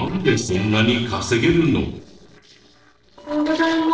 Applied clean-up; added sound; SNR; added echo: neural separator model SepFormer DNS4.